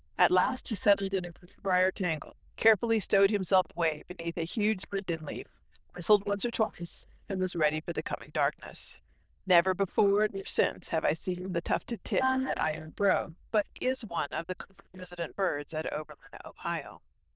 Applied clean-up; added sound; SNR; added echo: neural diffusion model UNIVERSE++.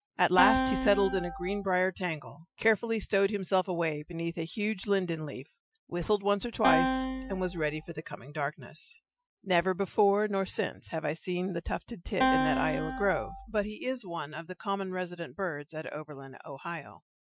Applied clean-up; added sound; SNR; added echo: classical method Wiener filter.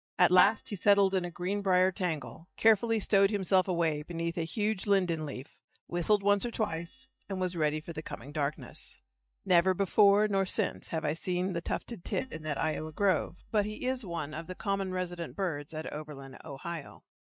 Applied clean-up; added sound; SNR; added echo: neural mask model DeepFilterNet 3.